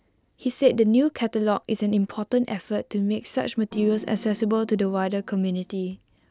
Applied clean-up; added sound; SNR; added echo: none; Piano; 18 dB; none.